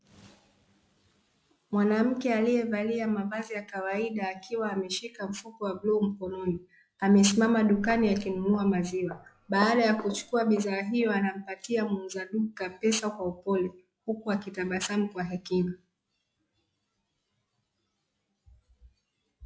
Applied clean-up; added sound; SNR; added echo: classical method log-MMSE.